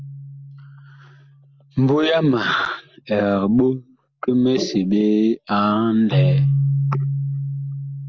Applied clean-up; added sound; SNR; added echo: none; Keyboard (musical); 4 dB; none.